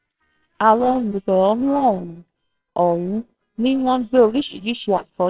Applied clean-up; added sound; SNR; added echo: neural separator model SepFormer WHAMR!.